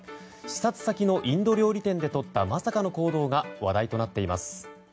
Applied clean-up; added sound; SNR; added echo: none; none; none; none.